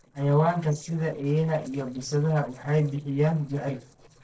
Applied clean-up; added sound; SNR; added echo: neural separator model SepFormer DNS4.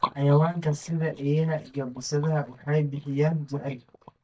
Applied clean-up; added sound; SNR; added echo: neural mask model DeepFilterNet 3.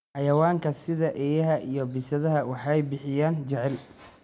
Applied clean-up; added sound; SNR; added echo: none; none; none; none.